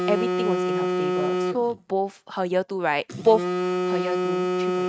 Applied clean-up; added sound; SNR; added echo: neural mask model RNNoise.